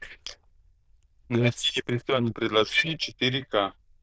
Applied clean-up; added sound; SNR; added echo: neural diffusion model UNIVERSE++.